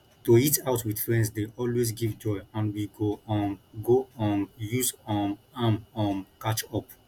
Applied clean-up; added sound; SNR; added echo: none; none; none; none.